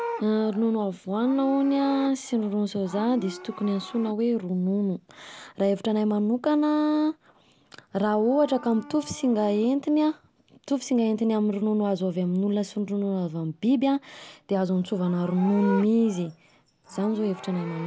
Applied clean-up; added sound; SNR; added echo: none; Livestock, farm animals, working animals; 17 dB; none.